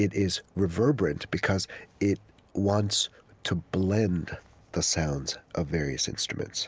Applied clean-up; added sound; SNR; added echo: none; none; none; none.